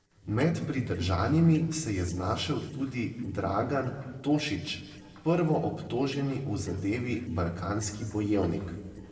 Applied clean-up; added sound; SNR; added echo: neural separator model SepFormer DNS4.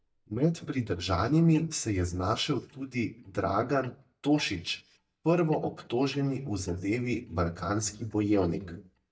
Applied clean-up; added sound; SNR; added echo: neural mask model DeepFilterNet 3.